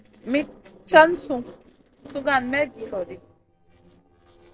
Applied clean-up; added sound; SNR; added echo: neural separator model SepFormer DNS4.